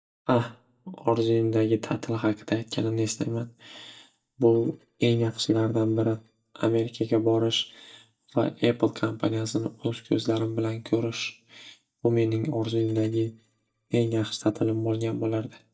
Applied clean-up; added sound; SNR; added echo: neural mask model DeepFilterNet 3.